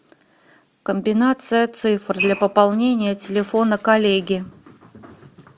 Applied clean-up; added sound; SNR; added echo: none; none; none; none.